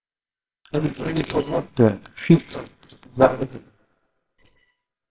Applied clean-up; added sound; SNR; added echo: neural separator model SepFormer WHAMR!.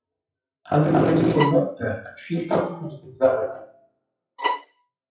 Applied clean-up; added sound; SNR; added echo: classical method WPE with log-MMSE.